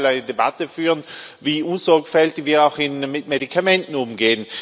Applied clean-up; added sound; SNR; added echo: none; none; none; none.